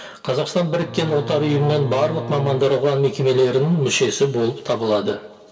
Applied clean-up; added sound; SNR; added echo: none; Bowed string instrument; 12 dB; reverberation time 0.2 s.